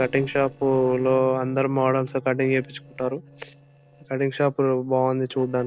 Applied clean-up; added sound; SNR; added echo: neural separator model SepFormer DNS4.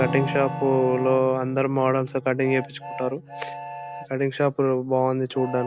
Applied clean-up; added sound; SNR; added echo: none; Train + Acoustic guitar / Strum; 10 dB; none.